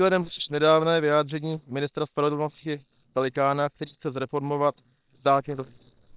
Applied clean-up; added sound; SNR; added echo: neural separator model SepFormer WHAM!.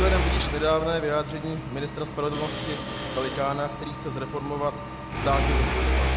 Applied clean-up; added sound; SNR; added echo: none; Mechanisms; -1 dB; none.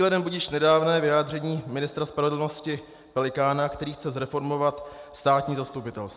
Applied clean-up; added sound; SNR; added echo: none; none; none; none.